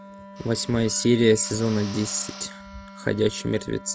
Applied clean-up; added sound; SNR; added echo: none; Wind instrument, woodwind instrument + Drill; 16 dB; none.